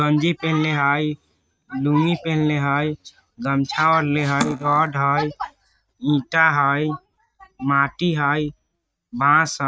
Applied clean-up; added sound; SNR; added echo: neural mask model RNNoise.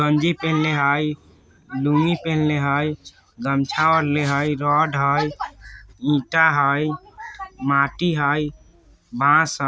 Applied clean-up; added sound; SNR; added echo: none; none; none; none.